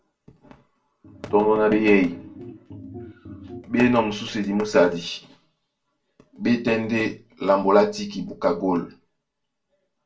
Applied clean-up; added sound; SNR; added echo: none; Organ; 17 dB; reverberation time 0.2 s.